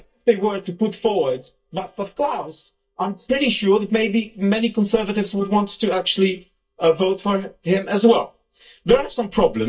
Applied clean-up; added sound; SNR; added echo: neural mask model DeepFilterNet 3.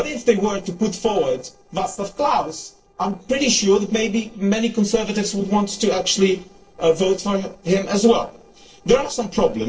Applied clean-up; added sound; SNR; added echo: neural separator model SepFormer DNS4.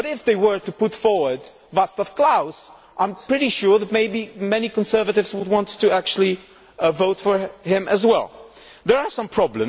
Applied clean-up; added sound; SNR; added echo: none; none; none; none.